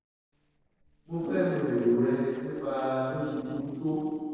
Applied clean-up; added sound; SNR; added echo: neural separator model SepFormer DNS4.